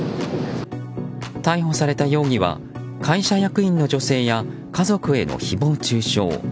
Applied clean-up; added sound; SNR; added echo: none; none; none; none.